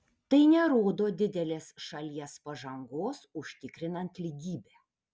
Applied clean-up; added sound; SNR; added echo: none; none; none; none.